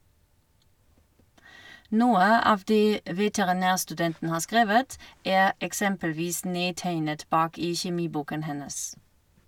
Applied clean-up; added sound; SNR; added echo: none; none; none; none.